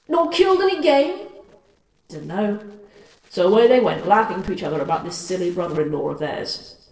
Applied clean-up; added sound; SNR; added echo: neural separator model SepFormer DNS4.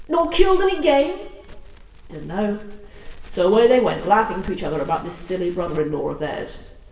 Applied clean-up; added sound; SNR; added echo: none; Crackle; 17 dB; reverberation time 1.0 s.